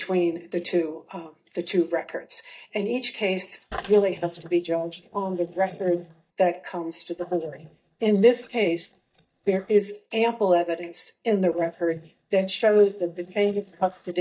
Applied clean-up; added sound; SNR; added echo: neural mask model DeepFilterNet 3.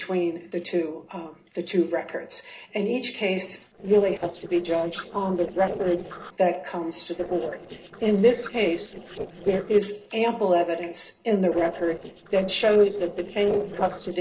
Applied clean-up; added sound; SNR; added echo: neural separator model SepFormer DNS4.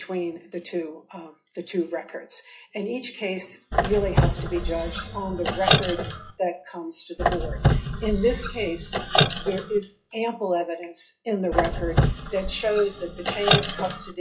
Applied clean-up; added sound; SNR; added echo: classical method WPE with log-MMSE.